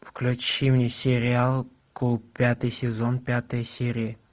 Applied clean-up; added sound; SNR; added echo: none; none; none; none.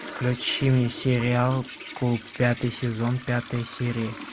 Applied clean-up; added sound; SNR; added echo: none; Toilet flush; 15 dB; none.